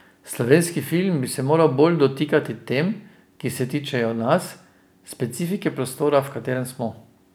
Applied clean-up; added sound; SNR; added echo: none; none; none; none.